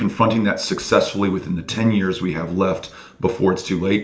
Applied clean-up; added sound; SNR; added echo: none; none; none; reverberation time 0.5 s.